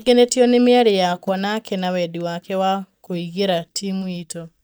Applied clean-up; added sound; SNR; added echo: neural mask model DeepFilterNet 3.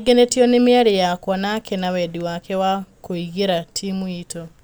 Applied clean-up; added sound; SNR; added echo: none; none; none; none.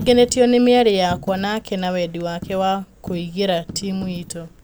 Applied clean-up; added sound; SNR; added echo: none; Coin (dropping); 17 dB; none.